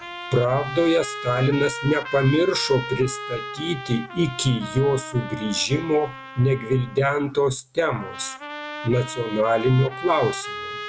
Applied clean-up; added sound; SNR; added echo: none; Trumpet; 12 dB; none.